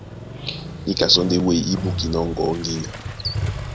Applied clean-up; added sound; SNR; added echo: none; Motorcycle; 6 dB; none.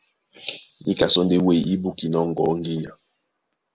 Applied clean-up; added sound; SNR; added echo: none; none; none; none.